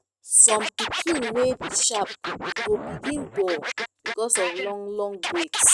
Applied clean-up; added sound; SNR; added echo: neural mask model RNNoise.